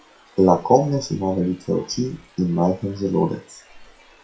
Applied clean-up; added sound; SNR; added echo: classical method WPE with log-MMSE.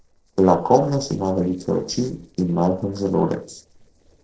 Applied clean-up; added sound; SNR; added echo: neural separator model SepFormer DNS4.